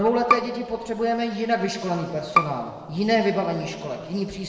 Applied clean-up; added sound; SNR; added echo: none; Bowed string instrument; 5 dB; reverberation time 1.7 s.